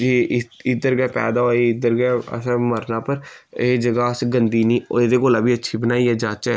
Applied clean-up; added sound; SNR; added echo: none; none; none; none.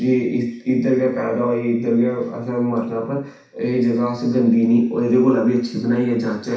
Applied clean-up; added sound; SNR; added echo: none; none; none; reverberation time 0.6 s.